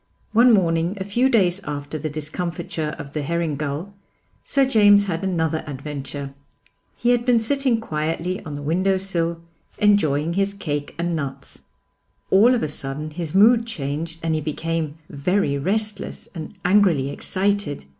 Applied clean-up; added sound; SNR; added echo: none; none; none; none.